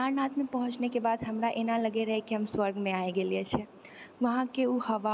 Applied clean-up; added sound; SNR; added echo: none; none; none; none.